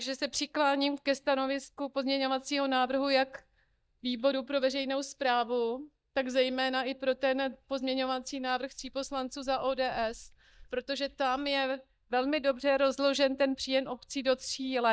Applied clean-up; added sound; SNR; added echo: neural mask model DeepFilterNet 3.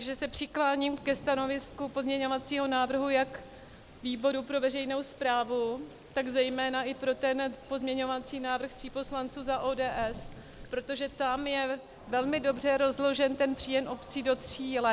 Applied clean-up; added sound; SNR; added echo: none; Thunder / Rain; 20 dB; none.